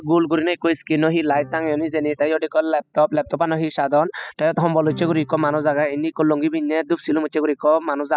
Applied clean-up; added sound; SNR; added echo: classical method spectral subtraction.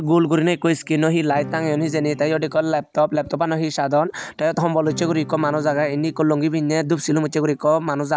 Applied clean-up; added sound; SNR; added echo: none; Acoustic guitar / Strum; 15 dB; none.